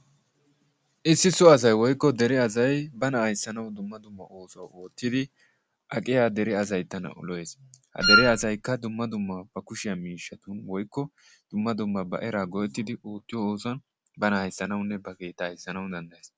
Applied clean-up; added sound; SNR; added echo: none; Wind instrument, woodwind instrument; -5 dB; none.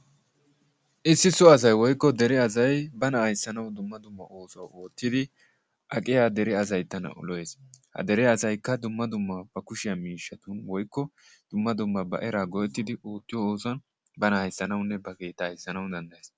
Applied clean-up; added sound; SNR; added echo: none; none; none; none.